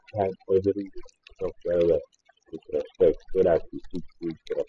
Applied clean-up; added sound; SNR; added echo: classical method spectral subtraction.